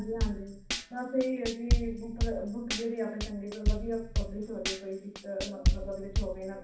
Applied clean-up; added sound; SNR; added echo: none; Tambourine / Drum / Drum kit; -3 dB; reverberation time 0.6 s.